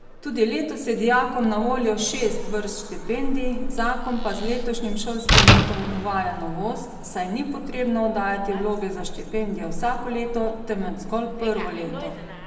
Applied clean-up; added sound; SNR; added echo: none; Slam; 1 dB; reverberation time 1.4 s.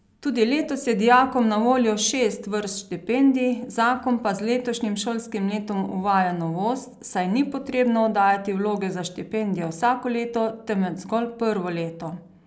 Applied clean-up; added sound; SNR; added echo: none; none; none; none.